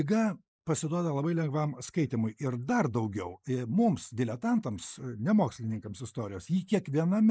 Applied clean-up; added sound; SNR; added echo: neural mask model Resemble Enhance denoiser.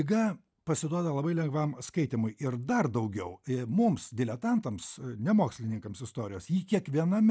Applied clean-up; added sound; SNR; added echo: none; none; none; none.